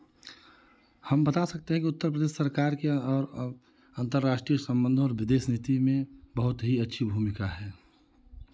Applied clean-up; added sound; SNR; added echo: none; none; none; none.